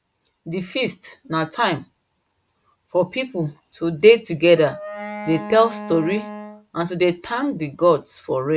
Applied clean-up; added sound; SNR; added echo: none; Wind instrument, woodwind instrument; 12 dB; none.